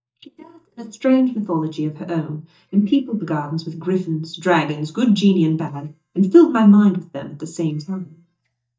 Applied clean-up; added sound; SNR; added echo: neural mask model DeepFilterNet 3.